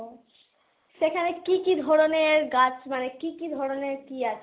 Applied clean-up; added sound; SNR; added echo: none; none; none; none.